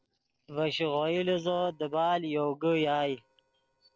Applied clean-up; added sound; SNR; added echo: neural separator model SepFormer DNS4.